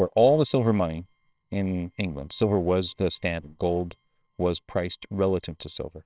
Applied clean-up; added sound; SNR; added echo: neural separator model SepFormer WHAMR!.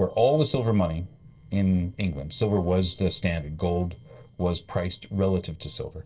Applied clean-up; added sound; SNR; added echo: neural separator model SepFormer DNS4.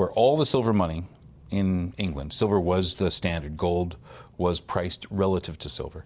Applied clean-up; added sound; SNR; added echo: none; none; none; none.